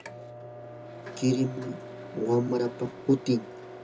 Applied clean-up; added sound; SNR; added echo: none; Microwave oven; 12 dB; reverberation time 0.2 s.